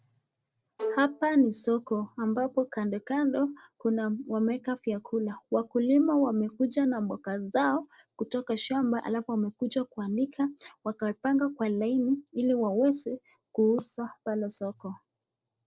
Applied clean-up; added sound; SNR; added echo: neural separator model SepFormer DNS4.